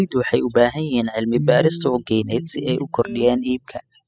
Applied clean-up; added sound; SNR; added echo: classical method spectral subtraction.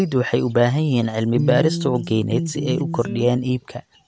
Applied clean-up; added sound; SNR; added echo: none; Electric guitar; 4 dB; none.